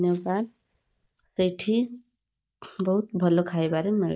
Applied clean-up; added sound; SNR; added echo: neural mask model DeepFilterNet 3.